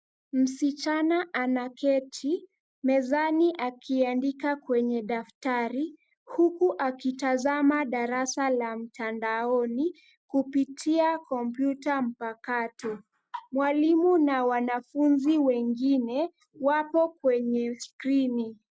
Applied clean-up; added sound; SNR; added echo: none; none; none; none.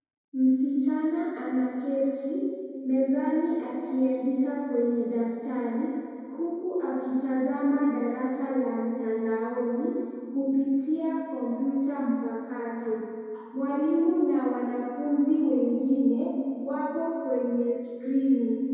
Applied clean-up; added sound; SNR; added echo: none; none; none; reverberation time 2.2 s.